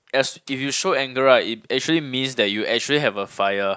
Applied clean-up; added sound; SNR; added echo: neural mask model Resemble Enhance denoiser.